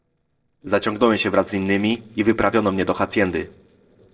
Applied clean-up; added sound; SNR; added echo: neural separator model SepFormer DNS4.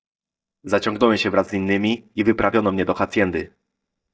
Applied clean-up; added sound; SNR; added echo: neural mask model DeepFilterNet 3.